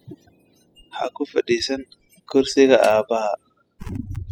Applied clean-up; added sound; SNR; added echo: classical method spectral subtraction.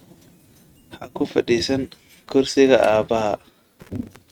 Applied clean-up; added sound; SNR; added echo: neural mask model RNNoise.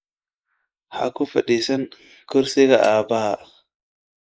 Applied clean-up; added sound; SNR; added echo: neural mask model Resemble Enhance denoiser.